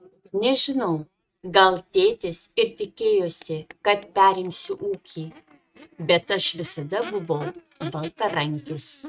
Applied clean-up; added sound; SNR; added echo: neural mask model RNNoise.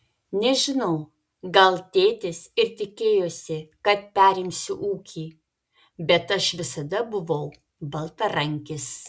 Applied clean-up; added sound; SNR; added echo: none; none; none; none.